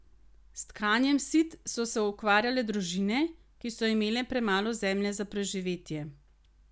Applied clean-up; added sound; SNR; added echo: none; none; none; none.